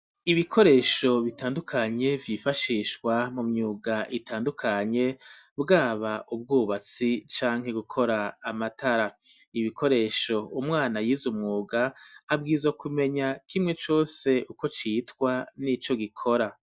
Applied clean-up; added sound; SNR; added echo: none; none; none; none.